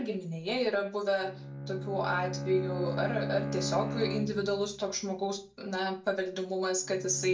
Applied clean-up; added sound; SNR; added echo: none; Bowed string instrument; 7 dB; reverberation time 0.2 s.